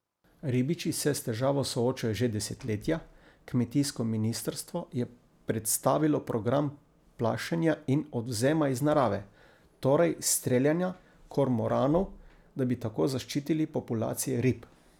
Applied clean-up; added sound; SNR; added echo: none; none; none; none.